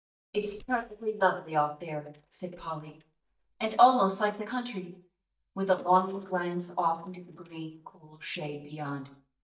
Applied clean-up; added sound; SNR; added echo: neural mask model DeepFilterNet 3.